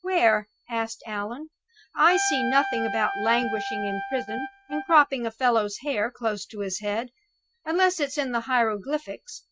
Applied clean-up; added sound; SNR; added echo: neural mask model RNNoise.